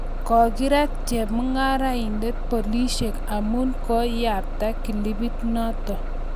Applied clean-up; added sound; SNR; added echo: none; Bus; 2 dB; none.